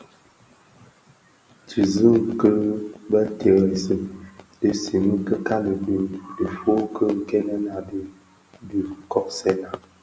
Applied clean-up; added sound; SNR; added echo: none; none; none; none.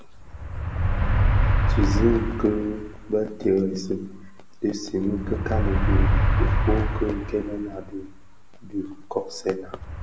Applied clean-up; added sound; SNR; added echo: none; Motor vehicle (road); -3 dB; none.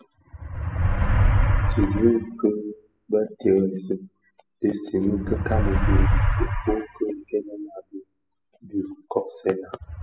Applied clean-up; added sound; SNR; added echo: classical method spectral subtraction.